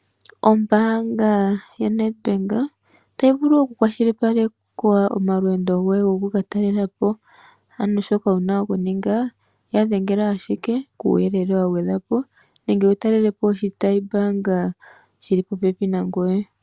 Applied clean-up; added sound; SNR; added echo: none; none; none; none.